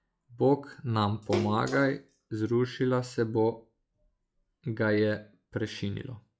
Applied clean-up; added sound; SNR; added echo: classical method log-MMSE.